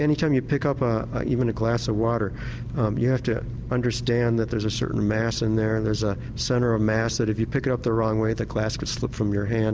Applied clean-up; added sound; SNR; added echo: none; none; none; none.